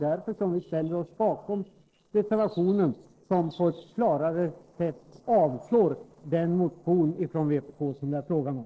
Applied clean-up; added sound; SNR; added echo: neural separator model SepFormer DNS4.